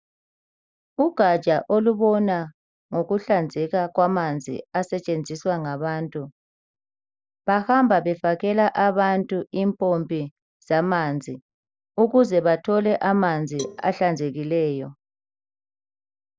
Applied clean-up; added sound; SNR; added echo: neural mask model DeepFilterNet 3.